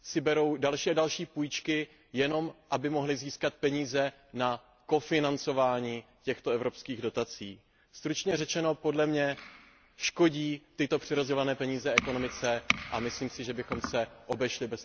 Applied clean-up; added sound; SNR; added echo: none; none; none; none.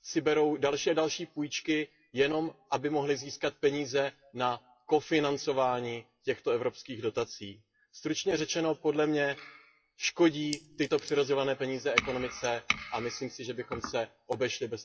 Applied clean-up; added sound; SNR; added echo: classical method WPE with log-MMSE.